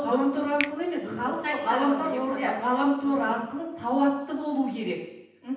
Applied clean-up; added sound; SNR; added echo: none; Finger snapping; 14 dB; reverberation time 0.9 s.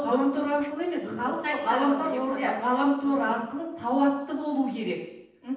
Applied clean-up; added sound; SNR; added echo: neural separator model SepFormer DNS4.